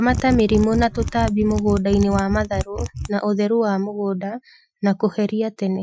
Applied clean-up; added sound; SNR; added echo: classical method Wiener filter.